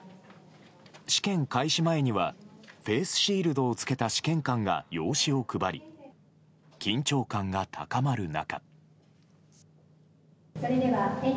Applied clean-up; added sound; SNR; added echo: none; none; none; none.